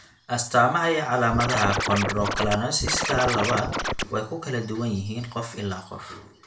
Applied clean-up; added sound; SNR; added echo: none; Scratching (performance technique); 1 dB; reverberation time 0.4 s.